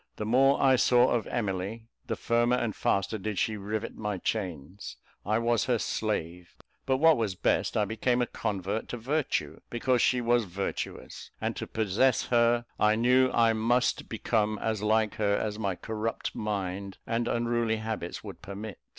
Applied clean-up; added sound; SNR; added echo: none; none; none; none.